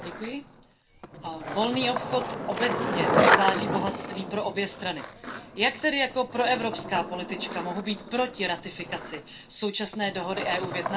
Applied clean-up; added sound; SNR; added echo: none; Skateboard; 1 dB; reverberation time 0.2 s.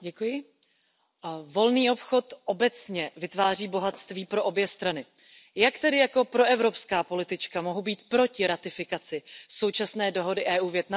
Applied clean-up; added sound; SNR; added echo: none; none; none; none.